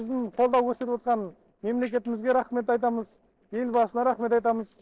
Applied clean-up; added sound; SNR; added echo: neural separator model SepFormer DNS4.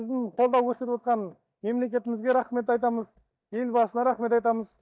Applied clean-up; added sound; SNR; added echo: neural mask model DeepFilterNet 3.